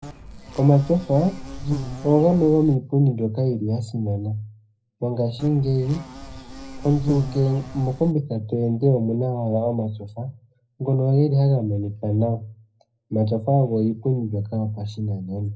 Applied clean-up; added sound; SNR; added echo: none; Insect; 10 dB; reverberation time 0.3 s.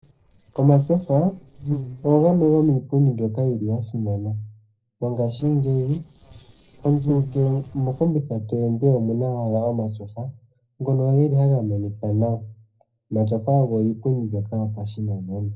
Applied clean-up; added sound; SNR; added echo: neural separator model SepFormer DNS4.